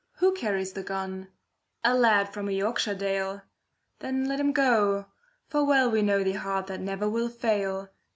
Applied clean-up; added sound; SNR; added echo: none; none; none; none.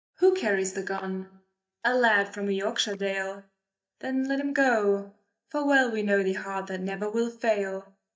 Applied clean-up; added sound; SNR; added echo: neural mask model DeepFilterNet 3.